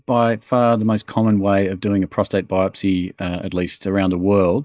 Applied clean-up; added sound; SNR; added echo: neural mask model DeepFilterNet 3.